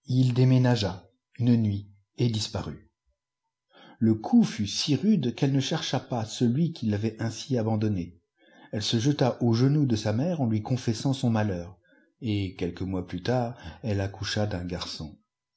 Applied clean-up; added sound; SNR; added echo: none; none; none; none.